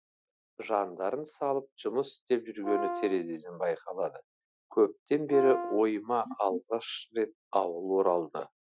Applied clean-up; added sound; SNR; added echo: classical method Wiener filter.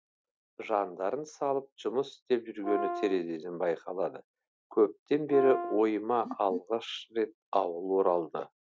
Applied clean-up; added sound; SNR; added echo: none; Brass instrument; 6 dB; none.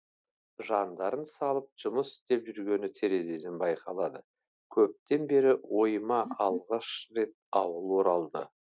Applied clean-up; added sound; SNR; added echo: none; none; none; none.